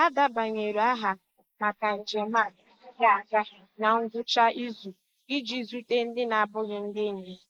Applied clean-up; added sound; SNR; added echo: neural mask model Resemble Enhance denoiser.